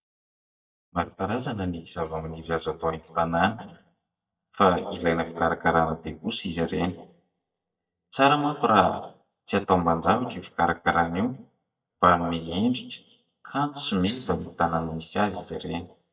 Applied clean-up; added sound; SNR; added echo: neural mask model DeepFilterNet 3.